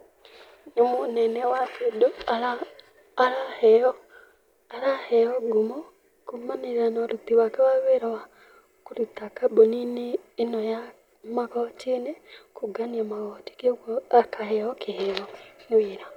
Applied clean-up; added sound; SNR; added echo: none; none; none; none.